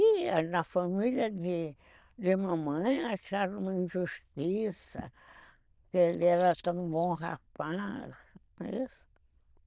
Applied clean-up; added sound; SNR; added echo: neural diffusion model UNIVERSE++.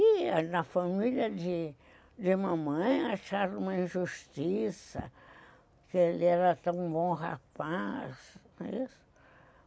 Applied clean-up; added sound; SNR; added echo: none; none; none; none.